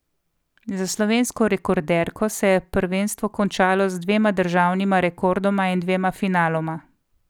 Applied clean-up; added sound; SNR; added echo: none; none; none; none.